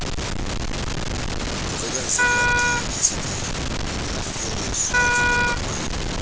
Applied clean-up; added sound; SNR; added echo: none; Wind instrument, woodwind instrument; -2 dB; none.